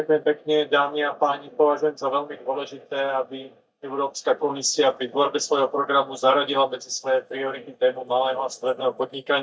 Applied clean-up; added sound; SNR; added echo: neural mask model DeepFilterNet 3.